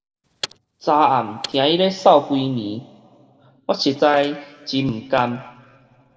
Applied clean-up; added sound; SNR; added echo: neural separator model SepFormer DNS4.